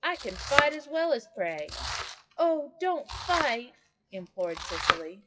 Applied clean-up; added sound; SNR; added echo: classical method WPE with log-MMSE.